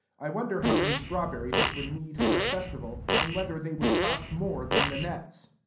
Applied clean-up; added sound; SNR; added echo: none; Fart; -5 dB; reverberation time 0.6 s.